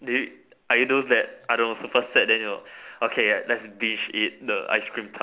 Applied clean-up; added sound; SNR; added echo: none; none; none; none.